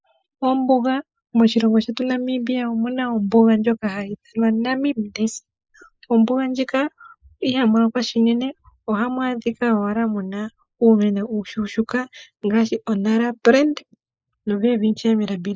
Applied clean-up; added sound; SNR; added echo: neural mask model Resemble Enhance denoiser.